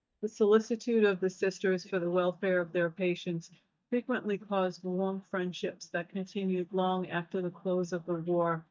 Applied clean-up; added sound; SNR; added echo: neural mask model DeepFilterNet 3.